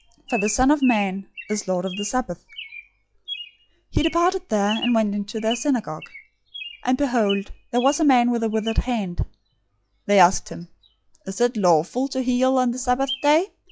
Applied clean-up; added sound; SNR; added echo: classical method log-MMSE.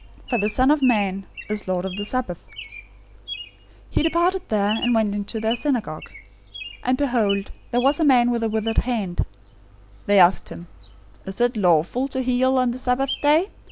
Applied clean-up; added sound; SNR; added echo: none; Bird vocalization, bird call, bird song; 16 dB; none.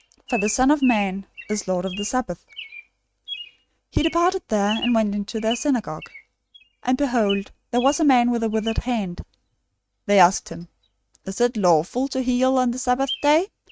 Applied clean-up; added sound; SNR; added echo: neural mask model RNNoise.